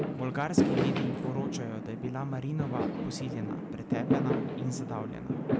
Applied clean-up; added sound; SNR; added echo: none; Fireworks; -4 dB; none.